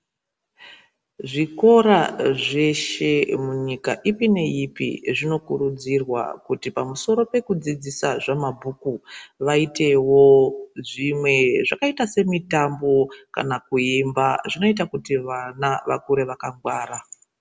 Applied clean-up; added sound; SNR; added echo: none; none; none; none.